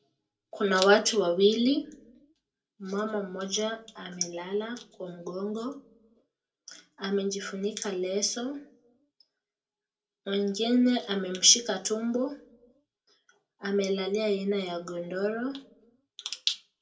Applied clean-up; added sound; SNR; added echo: none; none; none; reverberation time 0.2 s.